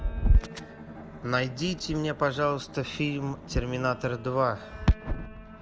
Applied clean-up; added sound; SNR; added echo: none; Bowed string instrument + Guitar; 17 dB; none.